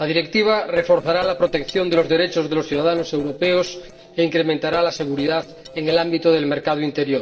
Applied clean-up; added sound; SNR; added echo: neural separator model SepFormer DNS4.